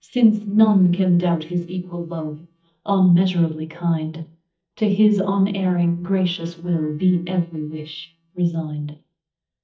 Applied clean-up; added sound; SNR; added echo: neural mask model DeepFilterNet 3.